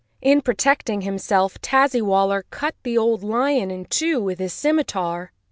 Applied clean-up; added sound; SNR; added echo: none; none; none; none.